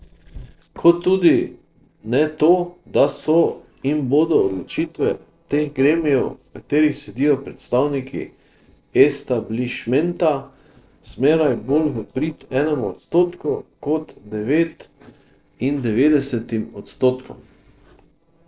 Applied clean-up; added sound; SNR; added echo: neural separator model SepFormer DNS4.